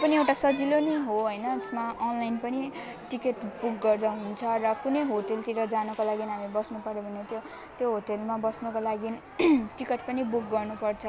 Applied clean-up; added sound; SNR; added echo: none; Bowed string instrument; 19 dB; none.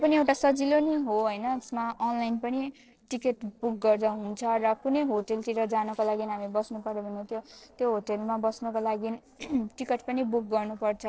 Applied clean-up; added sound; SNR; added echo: neural separator model SepFormer DNS4.